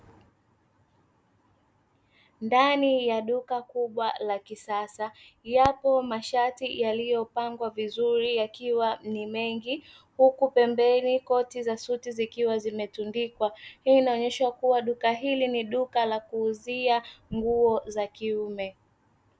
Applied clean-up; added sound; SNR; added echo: none; none; none; none.